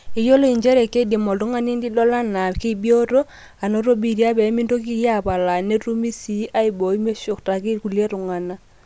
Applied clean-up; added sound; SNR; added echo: none; none; none; none.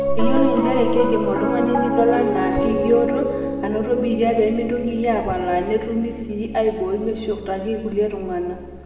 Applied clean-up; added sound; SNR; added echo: none; Piano; 4 dB; reverberation time 1.7 s.